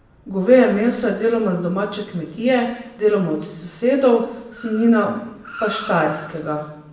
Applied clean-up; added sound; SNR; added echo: none; Car; 20 dB; reverberation time 0.8 s.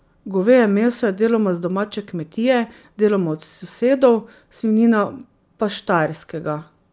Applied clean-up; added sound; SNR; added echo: none; none; none; none.